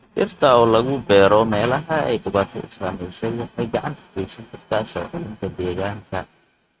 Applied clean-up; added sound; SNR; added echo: neural mask model RNNoise.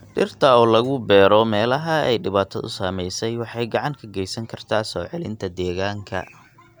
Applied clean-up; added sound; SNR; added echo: none; none; none; none.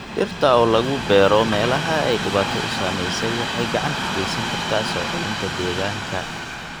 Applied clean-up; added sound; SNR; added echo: none; Train; 4 dB; none.